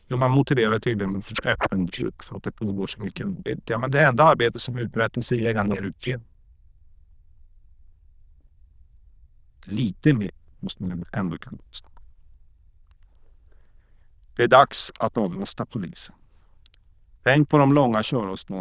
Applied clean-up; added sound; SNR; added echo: neural diffusion model UNIVERSE++.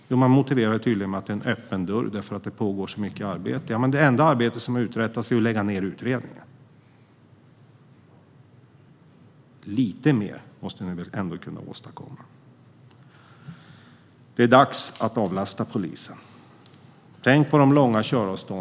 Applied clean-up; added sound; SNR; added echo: none; none; none; none.